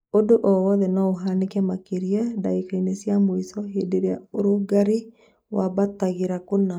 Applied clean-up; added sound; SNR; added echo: neural mask model Resemble Enhance denoiser.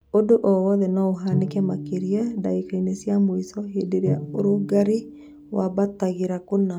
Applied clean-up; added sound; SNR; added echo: none; Bowed string instrument; 11 dB; none.